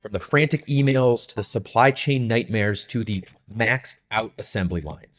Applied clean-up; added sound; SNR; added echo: neural mask model DeepFilterNet 3.